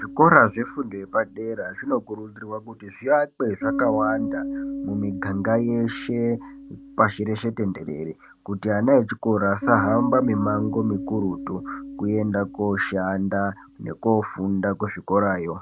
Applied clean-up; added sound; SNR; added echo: none; Bass guitar; 10 dB; none.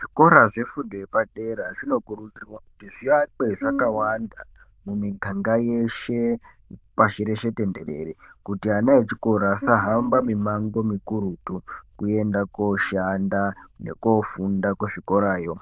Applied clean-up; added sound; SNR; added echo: neural diffusion model UNIVERSE++.